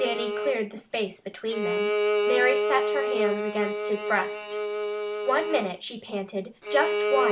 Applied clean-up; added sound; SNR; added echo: none; Bowed string instrument; -1 dB; none.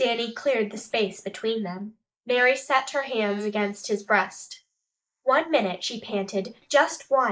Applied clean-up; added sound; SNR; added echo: neural mask model Resemble Enhance denoiser.